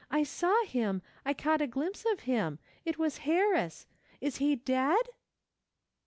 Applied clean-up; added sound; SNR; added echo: none; none; none; none.